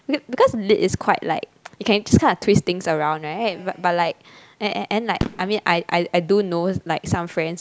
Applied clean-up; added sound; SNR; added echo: none; Fireworks; 14 dB; none.